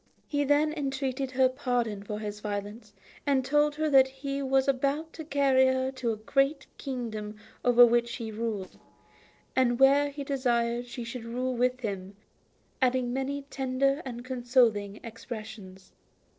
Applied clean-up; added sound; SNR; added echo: neural separator model SepFormer DNS4.